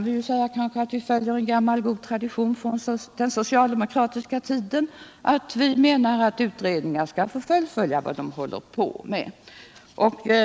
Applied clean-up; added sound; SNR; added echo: none; none; none; none.